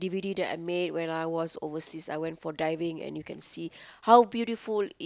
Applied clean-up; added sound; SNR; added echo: none; none; none; none.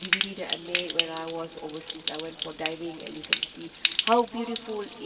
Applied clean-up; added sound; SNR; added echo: none; Stream; -2 dB; reverberation time 2.4 s.